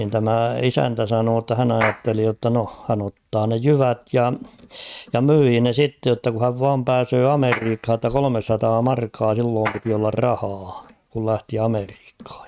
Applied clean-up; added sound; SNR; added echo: neural mask model RNNoise.